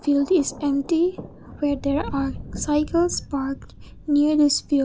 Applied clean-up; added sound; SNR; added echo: none; Thunder; 14 dB; none.